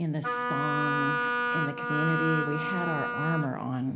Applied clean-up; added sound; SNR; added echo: none; Wind instrument, woodwind instrument; -1 dB; none.